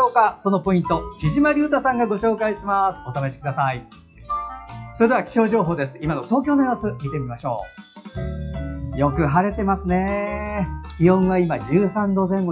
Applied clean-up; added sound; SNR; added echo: classical method WPE with log-MMSE.